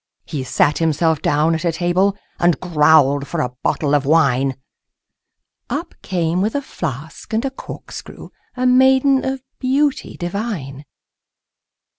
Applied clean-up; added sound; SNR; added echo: none; none; none; none.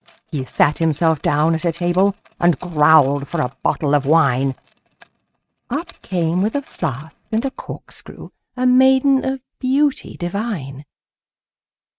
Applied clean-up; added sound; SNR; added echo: neural mask model RNNoise.